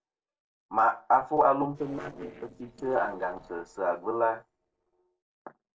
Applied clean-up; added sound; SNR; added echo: neural separator model SepFormer DNS4.